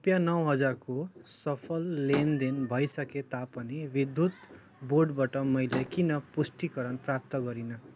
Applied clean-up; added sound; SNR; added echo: none; Slam; 15 dB; none.